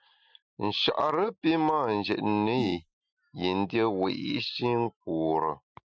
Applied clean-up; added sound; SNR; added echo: classical method Wiener filter.